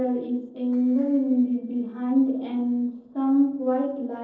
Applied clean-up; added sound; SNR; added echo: neural separator model SepFormer DNS4.